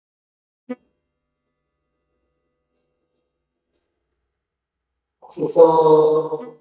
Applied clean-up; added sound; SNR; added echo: neural mask model DeepFilterNet 3.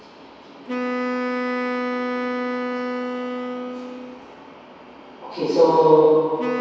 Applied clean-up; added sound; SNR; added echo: none; Wind instrument, woodwind instrument; 5 dB; reverberation time 2.2 s.